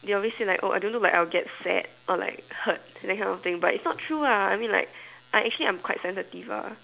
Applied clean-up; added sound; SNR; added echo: none; none; none; none.